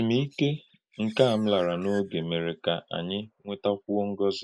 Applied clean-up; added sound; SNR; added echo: neural mask model Resemble Enhance denoiser.